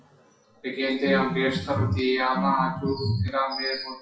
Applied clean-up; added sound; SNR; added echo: classical method WPE with log-MMSE.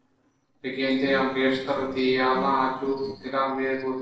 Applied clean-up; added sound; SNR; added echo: neural separator model SepFormer DNS4.